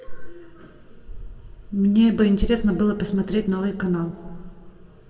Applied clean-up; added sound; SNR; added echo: none; none; none; reverberation time 1.3 s.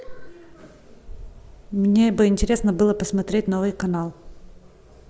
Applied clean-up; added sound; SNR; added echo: none; none; none; none.